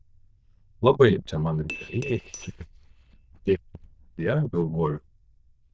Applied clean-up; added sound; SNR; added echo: neural diffusion model UNIVERSE++.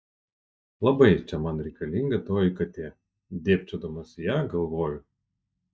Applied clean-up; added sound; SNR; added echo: neural mask model DeepFilterNet 3.